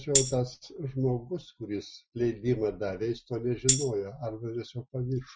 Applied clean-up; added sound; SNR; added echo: classical method Wiener filter.